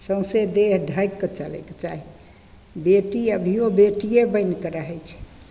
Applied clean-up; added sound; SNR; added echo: none; none; none; none.